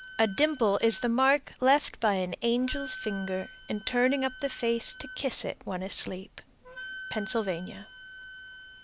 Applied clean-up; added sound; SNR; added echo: none; Wind instrument, woodwind instrument; 16 dB; none.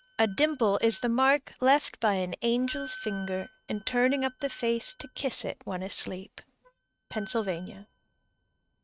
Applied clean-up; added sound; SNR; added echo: neural mask model RNNoise.